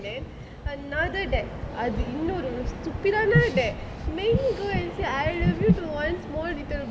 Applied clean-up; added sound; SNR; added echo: none; none; none; none.